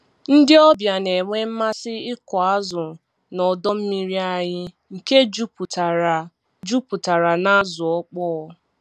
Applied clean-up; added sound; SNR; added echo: none; none; none; none.